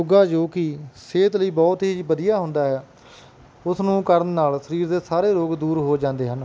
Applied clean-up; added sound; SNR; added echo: none; none; none; none.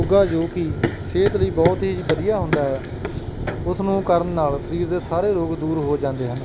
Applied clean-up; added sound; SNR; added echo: none; Run; 5 dB; none.